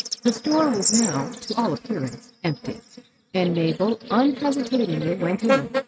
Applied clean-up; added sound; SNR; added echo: neural mask model RNNoise.